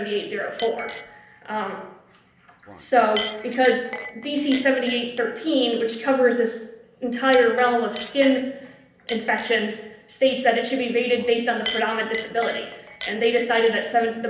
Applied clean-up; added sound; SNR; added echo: none; Chink, clink; 15 dB; reverberation time 0.8 s.